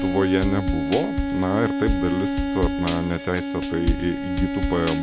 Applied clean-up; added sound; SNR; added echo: none; Drum / Drum kit + Bowed string instrument; -1 dB; none.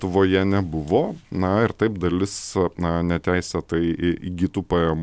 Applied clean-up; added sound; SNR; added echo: none; none; none; none.